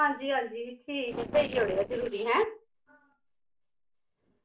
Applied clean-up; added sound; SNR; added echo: neural separator model SepFormer DNS4.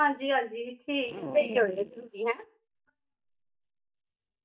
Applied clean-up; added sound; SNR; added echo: neural mask model DeepFilterNet 3.